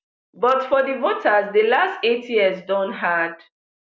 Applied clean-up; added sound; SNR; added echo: none; none; none; none.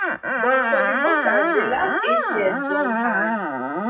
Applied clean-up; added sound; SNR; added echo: classical method WPE with log-MMSE.